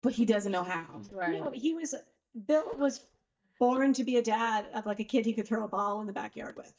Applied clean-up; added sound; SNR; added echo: neural mask model DeepFilterNet 3.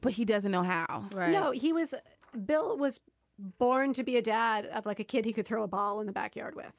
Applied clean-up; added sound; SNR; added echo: none; none; none; none.